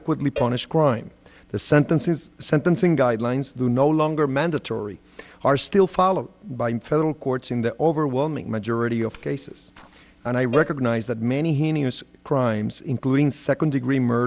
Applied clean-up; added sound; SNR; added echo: none; Cowbell; 16 dB; none.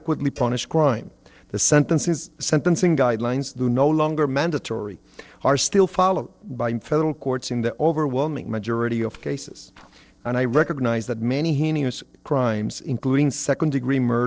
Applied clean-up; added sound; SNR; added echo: neural separator model SepFormer DNS4.